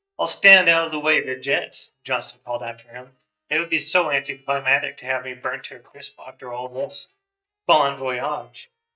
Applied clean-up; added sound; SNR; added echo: neural mask model DeepFilterNet 3.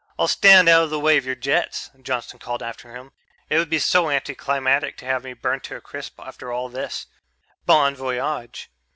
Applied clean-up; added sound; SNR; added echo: none; none; none; none.